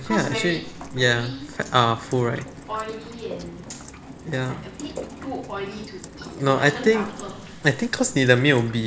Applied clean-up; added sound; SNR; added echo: none; Rain; 16 dB; none.